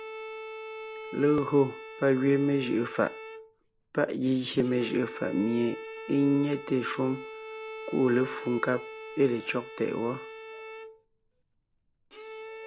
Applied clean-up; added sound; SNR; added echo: none; Bowed string instrument; 13 dB; none.